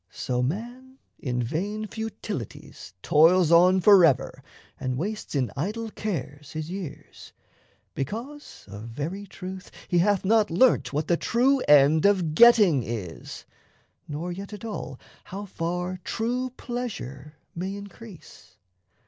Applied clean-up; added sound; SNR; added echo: none; none; none; none.